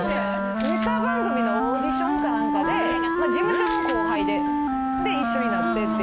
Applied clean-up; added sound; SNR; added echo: none; Wind instrument, woodwind instrument; -5 dB; none.